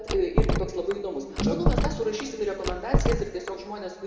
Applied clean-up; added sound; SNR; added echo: none; Door; -2 dB; reverberation time 1.9 s.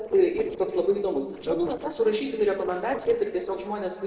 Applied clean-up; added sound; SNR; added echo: neural separator model SepFormer DNS4.